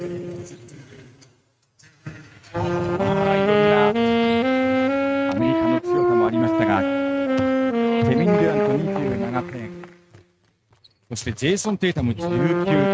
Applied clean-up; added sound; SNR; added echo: neural mask model RNNoise.